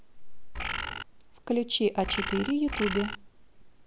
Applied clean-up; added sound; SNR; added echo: none; Bird; 3 dB; none.